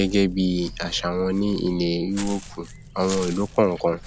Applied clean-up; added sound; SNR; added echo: none; Walk, footsteps / Bird + Vehicle; 14 dB; none.